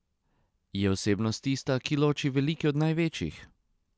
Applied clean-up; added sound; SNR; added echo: none; none; none; none.